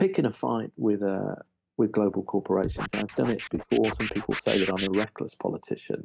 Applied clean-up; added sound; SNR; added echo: neural mask model RNNoise.